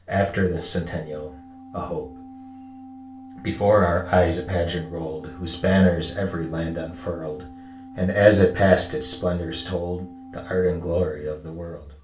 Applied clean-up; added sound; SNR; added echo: none; Organ; 18 dB; reverberation time 0.3 s.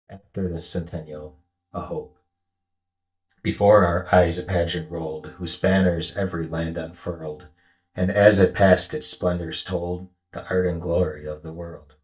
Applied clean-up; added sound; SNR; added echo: neural mask model DeepFilterNet 3.